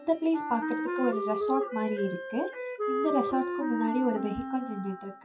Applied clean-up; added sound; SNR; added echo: classical method WPE with log-MMSE.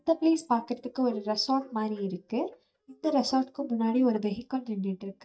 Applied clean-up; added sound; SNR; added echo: neural mask model DeepFilterNet 3.